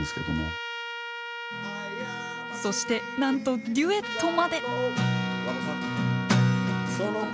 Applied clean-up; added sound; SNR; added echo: none; Trumpet; 8 dB; none.